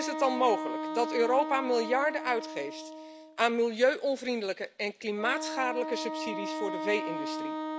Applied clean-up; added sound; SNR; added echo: none; Wind instrument, woodwind instrument; 6 dB; none.